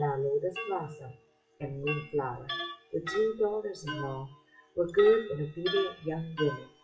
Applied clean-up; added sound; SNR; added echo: classical method WPE with log-MMSE.